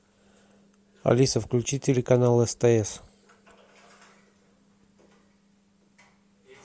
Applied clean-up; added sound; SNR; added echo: none; none; none; none.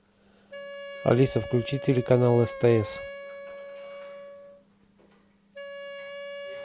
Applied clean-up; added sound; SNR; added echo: none; Wind instrument, woodwind instrument; 12 dB; none.